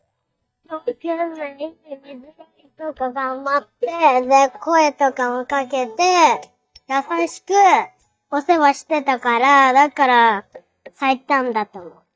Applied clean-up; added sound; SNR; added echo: neural mask model DeepFilterNet 3.